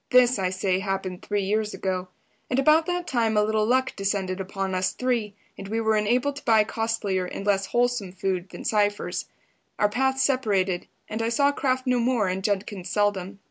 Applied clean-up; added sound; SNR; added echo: none; none; none; none.